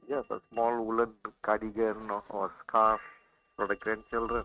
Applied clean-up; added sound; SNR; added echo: neural mask model RNNoise.